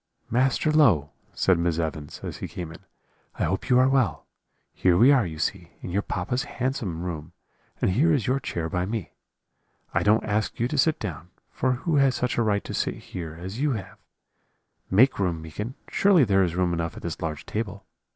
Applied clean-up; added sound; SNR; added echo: none; none; none; none.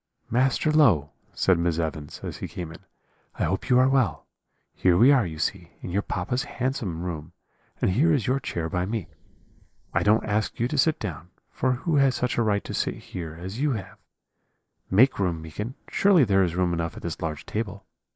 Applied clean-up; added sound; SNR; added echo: neural mask model Resemble Enhance denoiser.